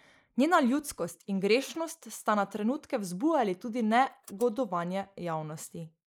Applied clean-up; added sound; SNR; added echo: neural mask model Resemble Enhance denoiser.